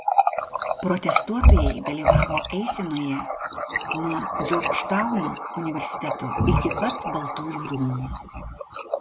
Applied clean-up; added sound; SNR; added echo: none; Water tap, faucet; -5 dB; none.